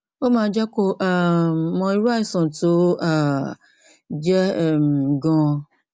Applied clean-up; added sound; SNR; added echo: none; none; none; none.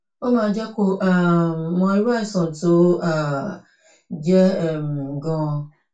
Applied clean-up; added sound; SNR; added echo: none; none; none; reverberation time 0.2 s.